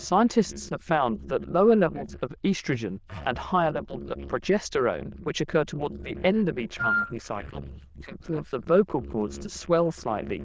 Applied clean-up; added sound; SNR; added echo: neural diffusion model UNIVERSE++.